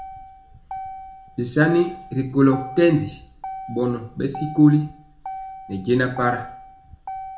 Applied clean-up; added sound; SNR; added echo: none; Motor vehicle (road); 14 dB; reverberation time 0.4 s.